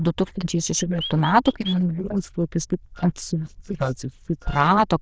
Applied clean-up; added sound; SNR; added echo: neural diffusion model UNIVERSE++.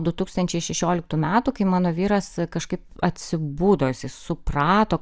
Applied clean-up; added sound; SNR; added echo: none; none; none; none.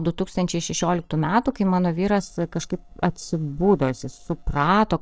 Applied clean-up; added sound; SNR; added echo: neural separator model SepFormer DNS4.